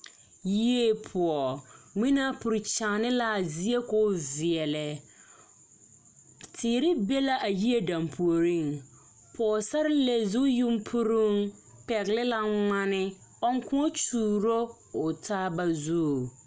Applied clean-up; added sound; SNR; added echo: none; none; none; none.